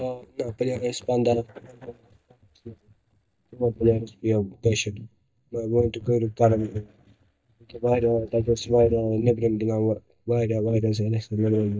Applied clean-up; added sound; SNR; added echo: neural mask model DeepFilterNet 3.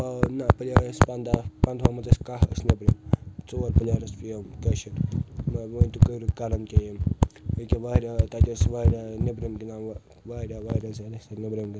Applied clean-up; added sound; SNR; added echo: none; none; none; none.